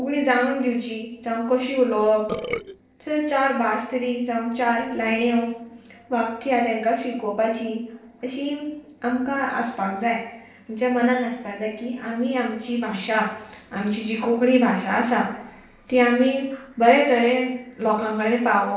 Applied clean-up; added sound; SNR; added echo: neural separator model SepFormer DNS4.